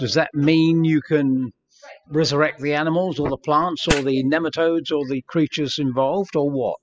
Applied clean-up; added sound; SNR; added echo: classical method spectral subtraction.